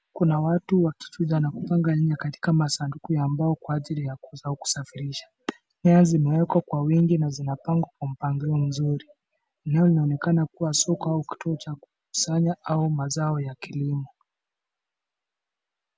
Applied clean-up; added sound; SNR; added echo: none; none; none; none.